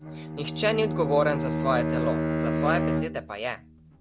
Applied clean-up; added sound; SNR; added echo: none; Bowed string instrument; 0 dB; none.